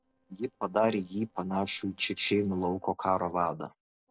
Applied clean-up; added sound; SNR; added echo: neural separator model SepFormer DNS4.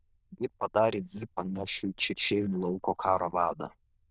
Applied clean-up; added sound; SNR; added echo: neural diffusion model UNIVERSE++.